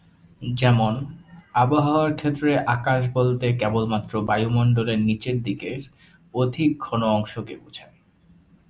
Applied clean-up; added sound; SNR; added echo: none; none; none; none.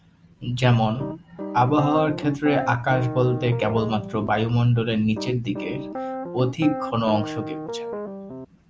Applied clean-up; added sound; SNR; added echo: none; Piano; 8 dB; none.